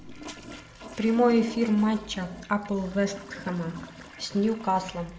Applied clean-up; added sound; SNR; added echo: none; Toilet flush; 17 dB; none.